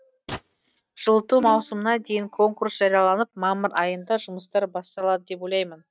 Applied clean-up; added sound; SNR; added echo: neural mask model RNNoise.